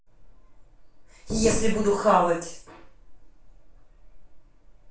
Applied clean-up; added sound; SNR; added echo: none; none; none; reverberation time 0.4 s.